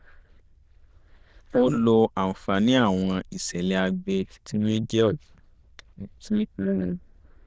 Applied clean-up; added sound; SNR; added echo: neural diffusion model UNIVERSE++.